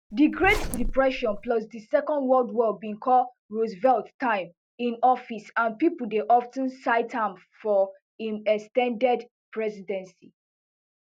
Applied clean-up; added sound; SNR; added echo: none; Zipper (clothing); 6 dB; none.